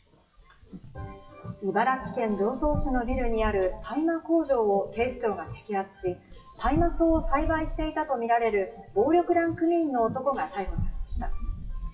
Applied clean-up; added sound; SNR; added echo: classical method WPE with log-MMSE.